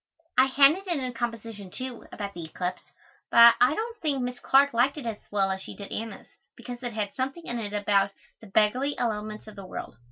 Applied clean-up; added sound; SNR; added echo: none; none; none; none.